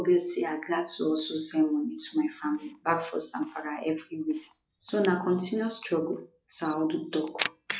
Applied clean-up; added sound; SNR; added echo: classical method log-MMSE.